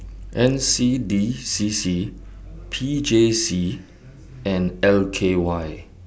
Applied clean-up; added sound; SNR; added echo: none; none; none; none.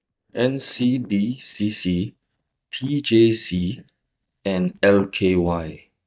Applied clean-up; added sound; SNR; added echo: neural mask model DeepFilterNet 3.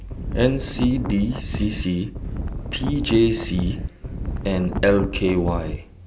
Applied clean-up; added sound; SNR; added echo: none; Wind; 5 dB; none.